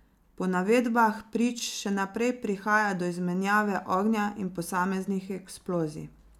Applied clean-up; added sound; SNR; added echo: none; none; none; none.